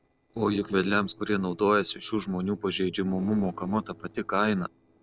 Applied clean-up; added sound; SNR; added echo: neural separator model SepFormer DNS4.